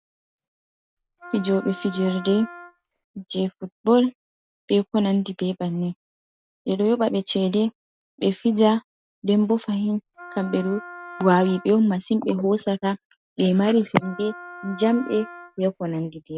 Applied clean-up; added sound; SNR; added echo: none; Wind instrument, woodwind instrument; 17 dB; none.